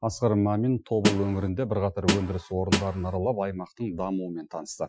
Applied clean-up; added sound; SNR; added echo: classical method Wiener filter.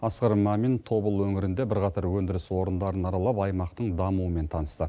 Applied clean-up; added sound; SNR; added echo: none; none; none; none.